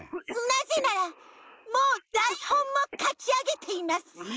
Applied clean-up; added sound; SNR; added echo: neural mask model Resemble Enhance denoiser.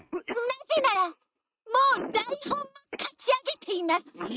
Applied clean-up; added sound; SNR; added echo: neural mask model RNNoise.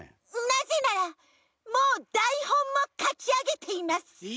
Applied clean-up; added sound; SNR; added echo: none; none; none; none.